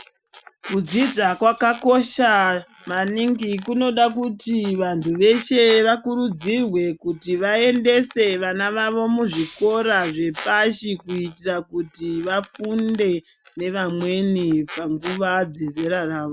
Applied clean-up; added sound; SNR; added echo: none; Squeak + Shatter; 19 dB; none.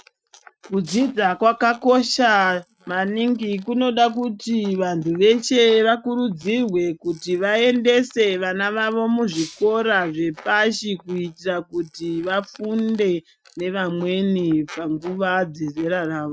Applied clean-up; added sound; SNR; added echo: neural mask model RNNoise.